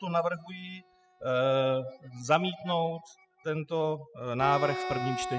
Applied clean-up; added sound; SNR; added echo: classical method spectral subtraction.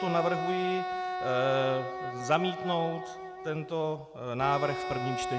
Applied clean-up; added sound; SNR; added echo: none; Wind instrument, woodwind instrument; 4 dB; none.